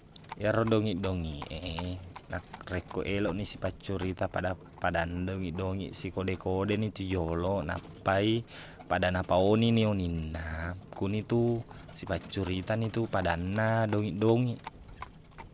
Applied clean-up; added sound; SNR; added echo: none; Livestock, farm animals, working animals; 17 dB; none.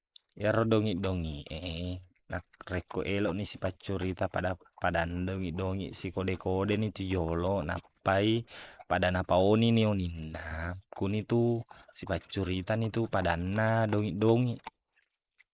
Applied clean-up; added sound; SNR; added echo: neural mask model Resemble Enhance denoiser.